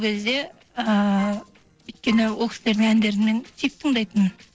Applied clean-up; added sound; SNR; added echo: neural separator model SepFormer DNS4.